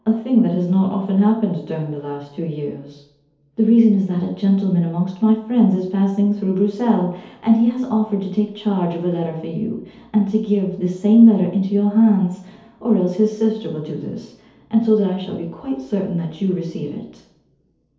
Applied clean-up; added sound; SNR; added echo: none; none; none; reverberation time 2.2 s.